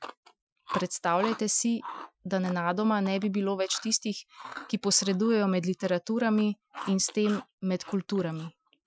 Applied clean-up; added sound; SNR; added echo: classical method Wiener filter.